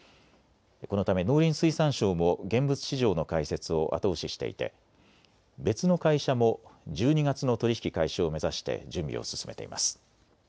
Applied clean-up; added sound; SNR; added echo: none; none; none; none.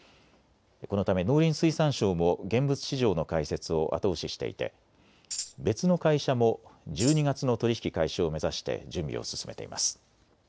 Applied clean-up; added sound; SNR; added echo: none; Tambourine; 10 dB; none.